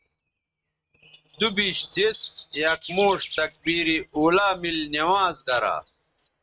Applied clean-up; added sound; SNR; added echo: neural mask model RNNoise.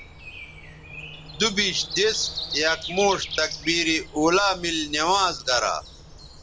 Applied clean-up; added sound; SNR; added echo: none; Breathing; 11 dB; none.